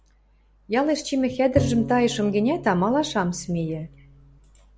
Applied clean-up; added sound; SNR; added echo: none; Bowed string instrument; 10 dB; none.